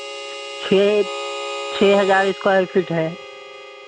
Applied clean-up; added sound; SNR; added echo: none; Harmonica; 10 dB; none.